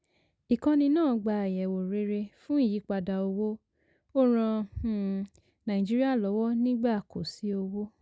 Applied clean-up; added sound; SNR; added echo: none; none; none; none.